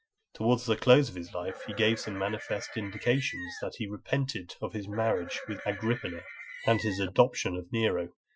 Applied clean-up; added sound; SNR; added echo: classical method Wiener filter.